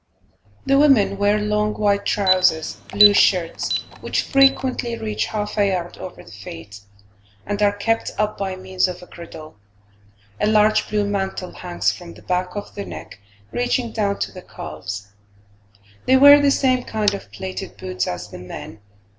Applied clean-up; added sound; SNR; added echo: none; Alarm; 4 dB; none.